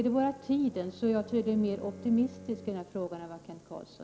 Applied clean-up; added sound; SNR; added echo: none; Bowed string instrument; 19 dB; none.